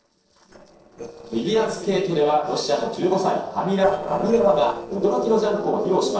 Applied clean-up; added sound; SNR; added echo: neural separator model SepFormer DNS4.